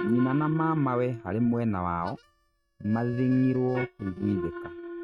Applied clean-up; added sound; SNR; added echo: neural mask model RNNoise.